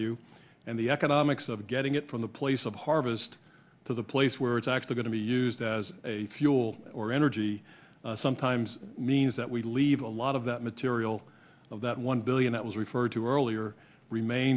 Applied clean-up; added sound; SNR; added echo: none; none; none; none.